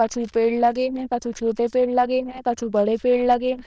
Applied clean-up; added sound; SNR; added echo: neural diffusion model UNIVERSE++.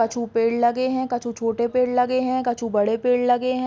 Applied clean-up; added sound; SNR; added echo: none; none; none; none.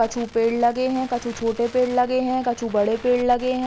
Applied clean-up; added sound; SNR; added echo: none; Crackle; 19 dB; none.